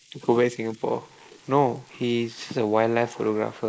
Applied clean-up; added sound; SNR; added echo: neural mask model Resemble Enhance denoiser.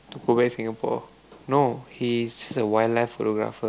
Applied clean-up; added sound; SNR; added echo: none; none; none; none.